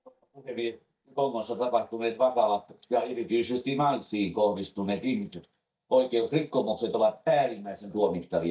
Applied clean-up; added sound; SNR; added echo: neural mask model DeepFilterNet 3.